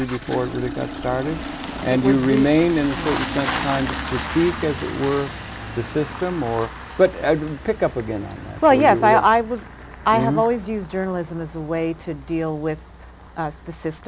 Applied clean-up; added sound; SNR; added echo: none; Engine starting; 11 dB; none.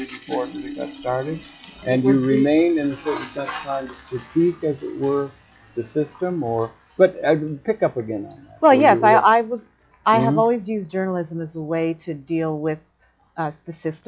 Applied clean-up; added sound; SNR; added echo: classical method log-MMSE.